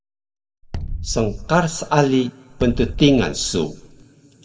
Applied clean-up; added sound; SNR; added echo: none; Bass drum; 9 dB; reverberation time 1.2 s.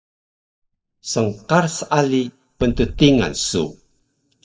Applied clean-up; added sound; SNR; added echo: neural mask model DeepFilterNet 3.